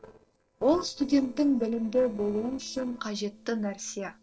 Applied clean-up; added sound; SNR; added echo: neural separator model SepFormer DNS4.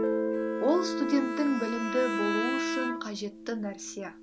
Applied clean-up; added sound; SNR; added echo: none; Bowed string instrument + Guitar; 1 dB; none.